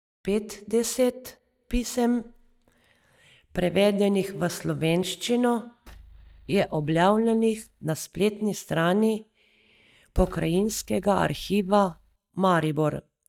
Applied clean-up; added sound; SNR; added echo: neural mask model DeepFilterNet 3.